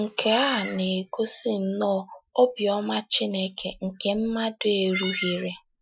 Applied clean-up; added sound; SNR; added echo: classical method Wiener filter.